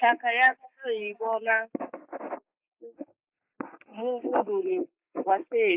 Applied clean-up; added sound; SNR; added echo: neural mask model Resemble Enhance denoiser.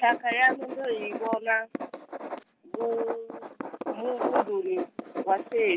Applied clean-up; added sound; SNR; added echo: none; Writing; 6 dB; none.